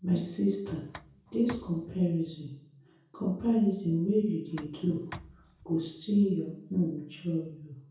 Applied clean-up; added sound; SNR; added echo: none; Tick; 19 dB; reverberation time 0.6 s.